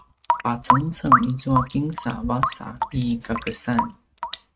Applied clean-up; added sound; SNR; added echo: neural mask model RNNoise.